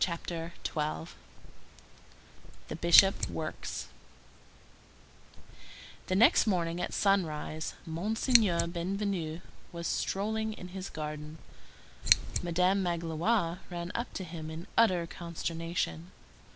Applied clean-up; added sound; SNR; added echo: none; Scissors; -3 dB; none.